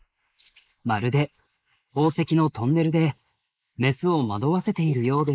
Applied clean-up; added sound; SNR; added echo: neural mask model Resemble Enhance denoiser.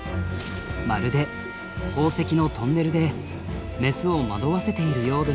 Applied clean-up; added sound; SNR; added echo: none; none; none; none.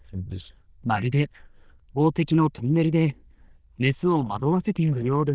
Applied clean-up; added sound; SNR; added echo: neural diffusion model UNIVERSE++.